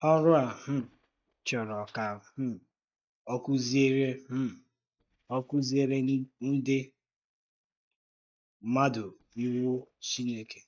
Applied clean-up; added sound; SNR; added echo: neural mask model DeepFilterNet 3.